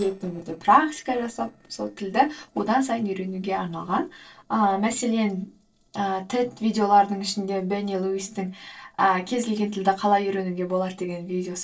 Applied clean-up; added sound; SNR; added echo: neural separator model SepFormer DNS4.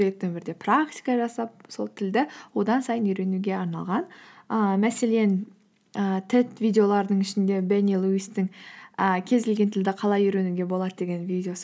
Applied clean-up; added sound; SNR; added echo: none; none; none; none.